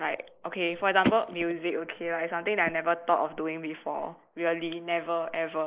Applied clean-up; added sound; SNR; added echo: neural mask model Resemble Enhance denoiser.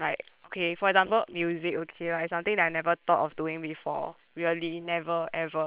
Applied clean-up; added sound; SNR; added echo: neural separator model SepFormer WHAM!.